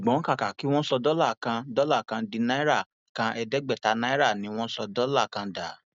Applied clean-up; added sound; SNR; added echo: none; none; none; none.